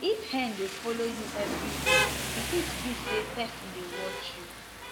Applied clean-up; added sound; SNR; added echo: none; Rain; -1 dB; none.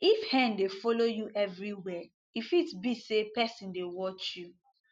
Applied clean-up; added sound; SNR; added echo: none; none; none; none.